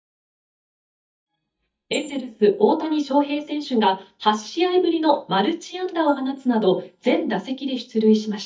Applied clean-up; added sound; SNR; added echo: neural mask model DeepFilterNet 3.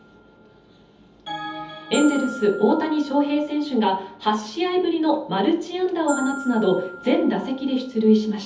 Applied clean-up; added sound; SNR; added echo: none; Glockenspiel; 17 dB; reverberation time 0.7 s.